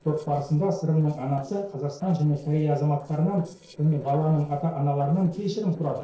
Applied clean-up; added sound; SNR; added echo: neural separator model SepFormer DNS4.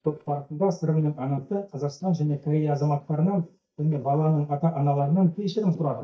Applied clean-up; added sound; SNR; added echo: neural mask model DeepFilterNet 3.